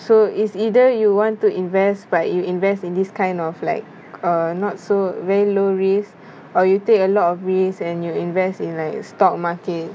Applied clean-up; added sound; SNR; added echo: none; none; none; none.